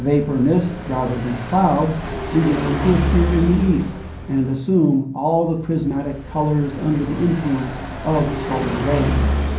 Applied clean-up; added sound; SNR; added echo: none; Car passing by; 5 dB; reverberation time 0.6 s.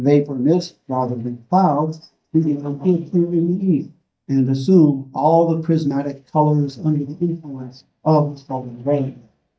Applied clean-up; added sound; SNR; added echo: neural mask model DeepFilterNet 3.